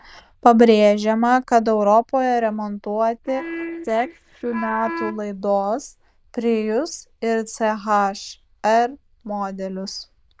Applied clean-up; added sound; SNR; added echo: neural diffusion model UNIVERSE++.